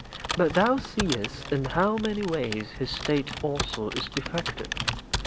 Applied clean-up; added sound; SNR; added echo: none; Computer keyboard; 6 dB; none.